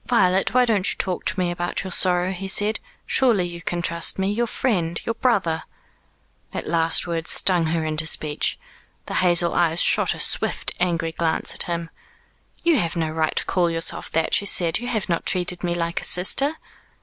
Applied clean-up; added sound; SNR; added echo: none; none; none; none.